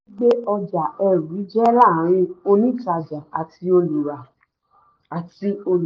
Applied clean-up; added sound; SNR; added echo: none; none; none; none.